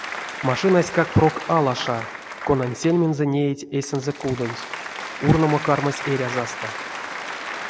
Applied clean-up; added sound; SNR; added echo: none; Applause; 10 dB; none.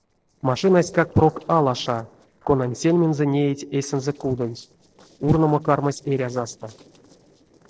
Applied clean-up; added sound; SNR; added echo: neural separator model SepFormer DNS4.